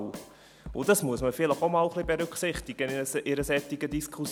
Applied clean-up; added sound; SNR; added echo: none; Drum kit; 16 dB; none.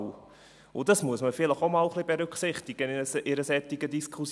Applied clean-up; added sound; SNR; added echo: none; none; none; none.